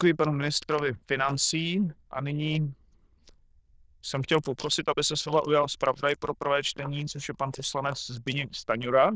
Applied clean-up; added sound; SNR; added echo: neural diffusion model UNIVERSE++.